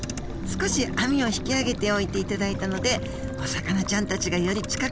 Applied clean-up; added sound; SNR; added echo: none; Motor vehicle (road) + Water / Liquid; 19 dB; none.